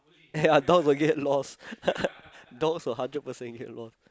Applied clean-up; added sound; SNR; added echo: none; none; none; none.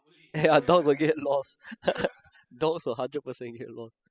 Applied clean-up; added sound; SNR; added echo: classical method spectral subtraction.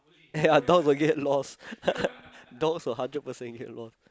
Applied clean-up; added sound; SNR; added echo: none; Bowed string instrument; 20 dB; none.